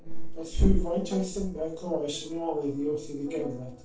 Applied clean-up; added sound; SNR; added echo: neural separator model SepFormer DNS4.